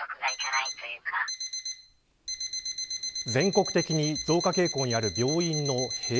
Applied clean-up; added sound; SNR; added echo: none; Alarm; 6 dB; none.